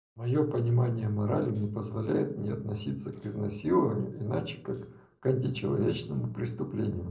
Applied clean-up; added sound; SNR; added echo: neural separator model SepFormer DNS4.